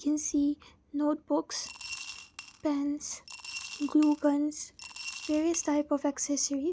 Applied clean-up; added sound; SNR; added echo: none; Coin (dropping) / Glass; 14 dB; none.